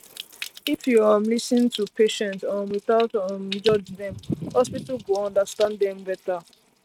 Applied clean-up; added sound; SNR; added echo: neural mask model RNNoise.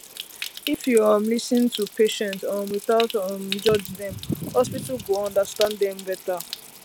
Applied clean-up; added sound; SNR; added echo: none; Stream; 13 dB; none.